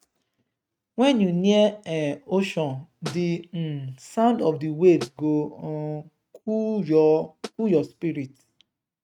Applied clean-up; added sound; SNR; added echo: neural mask model RNNoise.